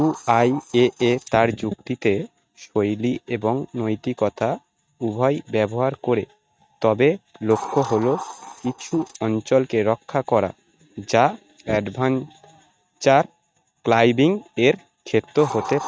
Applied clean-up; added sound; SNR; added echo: neural mask model RNNoise.